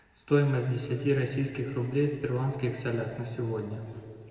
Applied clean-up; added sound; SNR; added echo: none; none; none; reverberation time 2.5 s.